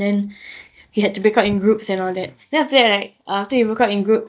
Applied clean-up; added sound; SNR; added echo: neural mask model DeepFilterNet 3.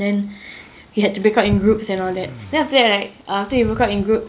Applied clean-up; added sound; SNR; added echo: none; Cough; 19 dB; none.